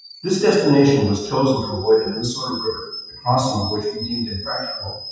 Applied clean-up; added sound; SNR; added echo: classical method WPE with log-MMSE.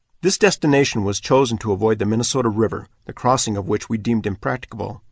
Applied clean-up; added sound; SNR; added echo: none; none; none; none.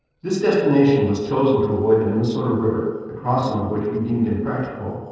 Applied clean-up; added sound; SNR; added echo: neural separator model SepFormer DNS4.